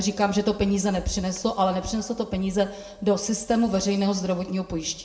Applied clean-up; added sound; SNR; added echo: none; none; none; reverberation time 0.8 s.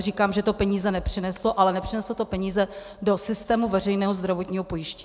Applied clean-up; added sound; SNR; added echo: none; none; none; none.